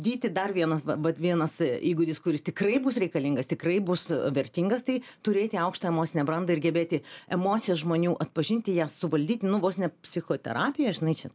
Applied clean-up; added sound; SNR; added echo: none; none; none; none.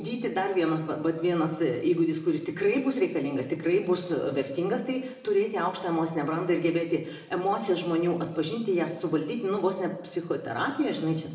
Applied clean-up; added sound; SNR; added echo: none; none; none; reverberation time 1.0 s.